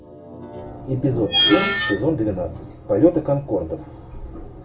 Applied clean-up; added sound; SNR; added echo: none; Screech; 0 dB; reverberation time 0.3 s.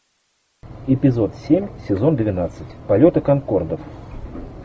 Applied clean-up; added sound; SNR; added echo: none; none; none; none.